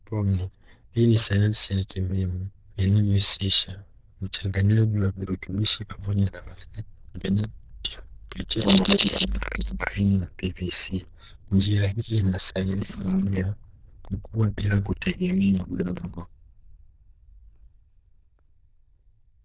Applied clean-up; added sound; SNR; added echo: neural diffusion model UNIVERSE++.